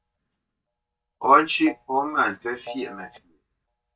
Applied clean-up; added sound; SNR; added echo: neural mask model DeepFilterNet 3.